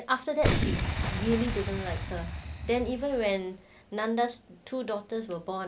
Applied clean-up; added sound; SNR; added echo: none; Boom; 3 dB; none.